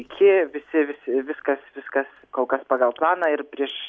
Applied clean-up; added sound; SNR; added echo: none; none; none; none.